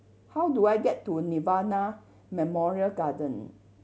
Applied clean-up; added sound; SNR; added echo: none; none; none; none.